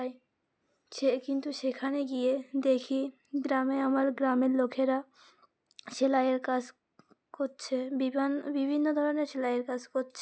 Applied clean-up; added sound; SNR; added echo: none; none; none; none.